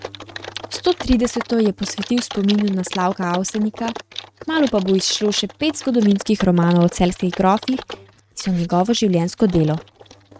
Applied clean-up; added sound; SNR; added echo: neural mask model RNNoise.